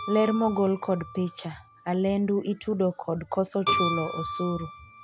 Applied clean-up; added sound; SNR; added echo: none; Keyboard (musical); 8 dB; none.